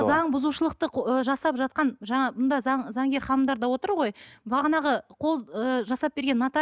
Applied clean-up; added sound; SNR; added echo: none; none; none; none.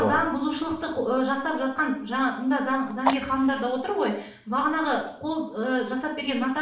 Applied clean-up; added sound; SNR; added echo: none; Fire; 13 dB; reverberation time 0.5 s.